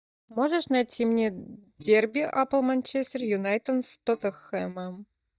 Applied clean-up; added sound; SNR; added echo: neural mask model DeepFilterNet 3.